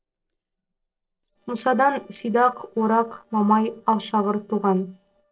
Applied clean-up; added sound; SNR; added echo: neural separator model SepFormer DNS4.